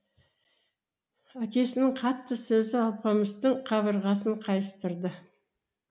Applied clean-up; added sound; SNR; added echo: none; none; none; none.